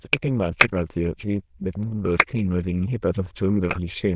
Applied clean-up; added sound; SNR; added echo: neural diffusion model UNIVERSE++.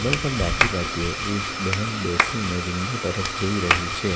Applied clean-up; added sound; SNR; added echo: none; Domestic sounds, home sounds + Clapping; -1 dB; none.